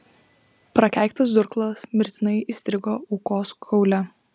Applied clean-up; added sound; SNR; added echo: none; none; none; none.